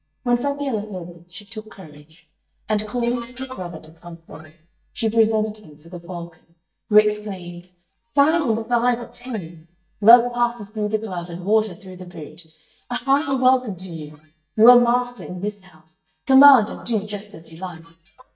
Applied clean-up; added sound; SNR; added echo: neural mask model DeepFilterNet 3.